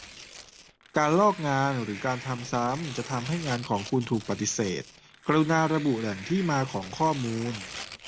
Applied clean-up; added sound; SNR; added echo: none; Tearing; 15 dB; none.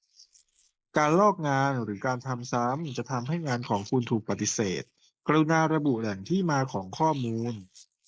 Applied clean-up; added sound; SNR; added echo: neural mask model Resemble Enhance denoiser.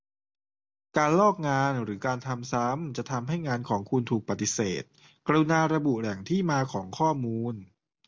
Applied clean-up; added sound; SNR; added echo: none; none; none; none.